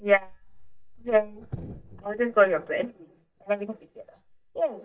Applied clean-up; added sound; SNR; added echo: neural mask model DeepFilterNet 3.